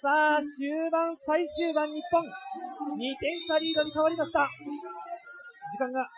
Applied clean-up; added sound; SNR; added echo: classical method Wiener filter.